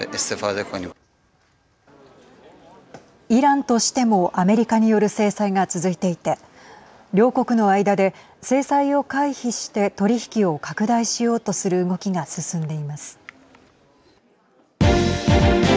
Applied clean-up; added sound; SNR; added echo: none; none; none; none.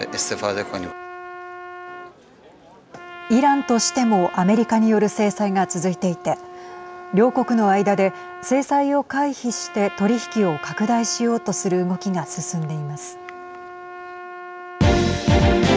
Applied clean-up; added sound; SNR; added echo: none; Trumpet; 16 dB; none.